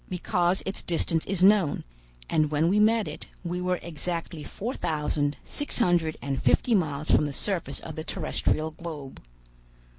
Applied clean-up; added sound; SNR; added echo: none; none; none; none.